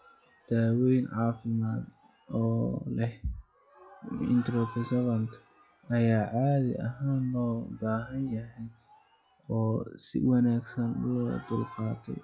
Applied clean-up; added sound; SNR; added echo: classical method log-MMSE.